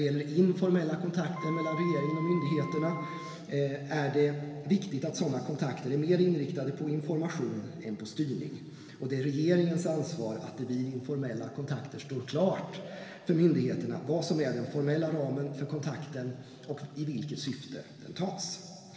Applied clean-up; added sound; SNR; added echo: none; Wind instrument, woodwind instrument; 9 dB; reverberation time 2.5 s.